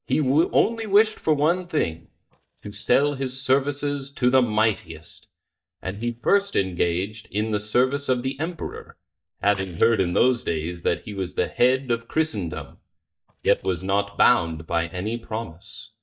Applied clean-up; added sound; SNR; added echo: neural mask model DeepFilterNet 3.